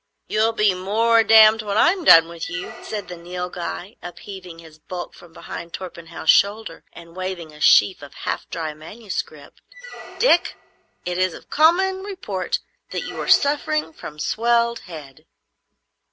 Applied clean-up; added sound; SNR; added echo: none; Squeak; 18 dB; none.